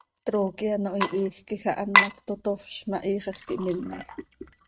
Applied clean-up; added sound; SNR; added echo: neural mask model RNNoise.